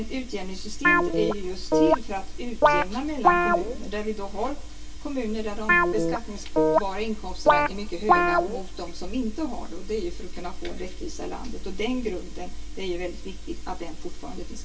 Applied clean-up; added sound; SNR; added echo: none; Guitar; -4 dB; reverberation time 0.1 s.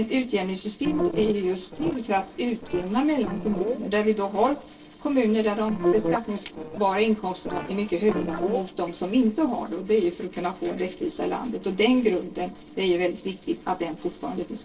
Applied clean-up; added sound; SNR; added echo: neural separator model SepFormer DNS4.